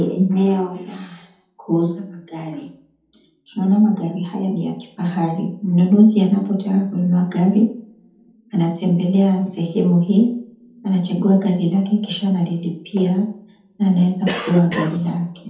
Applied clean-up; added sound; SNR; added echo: none; Cough; 8 dB; reverberation time 0.6 s.